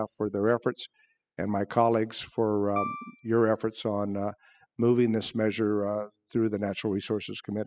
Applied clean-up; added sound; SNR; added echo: classical method spectral subtraction.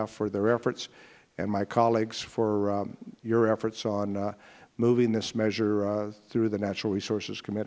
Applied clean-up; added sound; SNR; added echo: none; none; none; none.